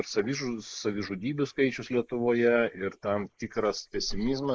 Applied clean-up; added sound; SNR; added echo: neural mask model Resemble Enhance denoiser.